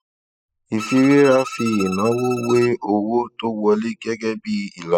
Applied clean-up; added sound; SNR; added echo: classical method spectral subtraction.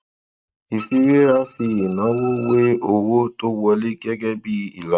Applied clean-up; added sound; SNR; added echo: neural mask model RNNoise.